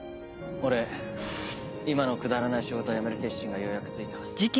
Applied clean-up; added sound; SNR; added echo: none; none; none; none.